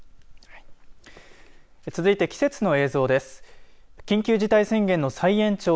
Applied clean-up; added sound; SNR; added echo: none; none; none; none.